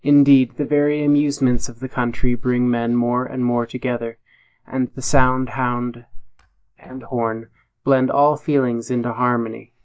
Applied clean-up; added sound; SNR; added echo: neural mask model DeepFilterNet 3.